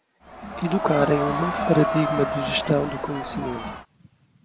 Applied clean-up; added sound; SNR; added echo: none; Crowd; 3 dB; none.